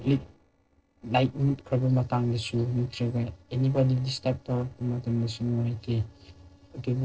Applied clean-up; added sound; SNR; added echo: neural separator model SepFormer DNS4.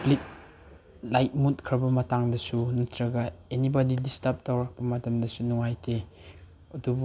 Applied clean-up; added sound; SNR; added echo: none; none; none; none.